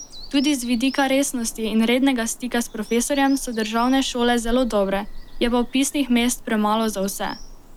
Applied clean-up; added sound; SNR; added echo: none; Bird vocalization, bird call, bird song; 14 dB; none.